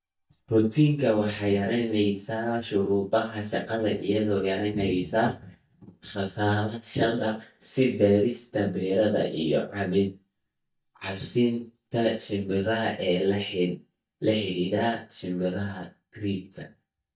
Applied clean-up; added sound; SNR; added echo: neural mask model DeepFilterNet 3.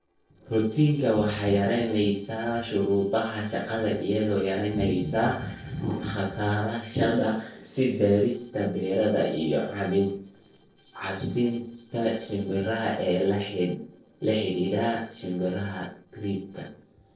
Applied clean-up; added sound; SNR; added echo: neural separator model SepFormer DNS4.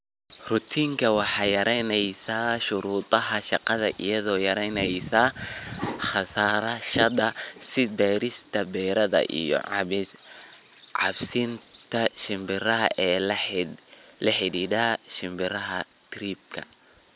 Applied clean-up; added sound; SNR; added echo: none; none; none; none.